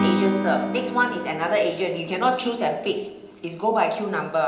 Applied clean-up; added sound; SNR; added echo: none; Acoustic guitar / Strum; 6 dB; reverberation time 0.9 s.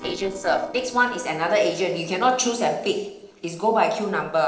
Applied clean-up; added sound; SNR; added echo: neural separator model SepFormer DNS4.